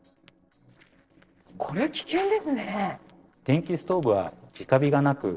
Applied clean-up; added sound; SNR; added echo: neural separator model SepFormer DNS4.